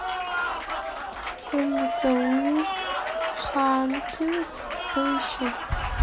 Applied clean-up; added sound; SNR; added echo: none; Applause; 3 dB; none.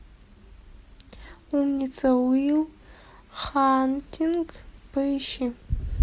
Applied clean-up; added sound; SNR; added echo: none; none; none; none.